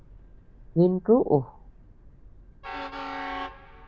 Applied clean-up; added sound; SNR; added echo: none; Train; 12 dB; none.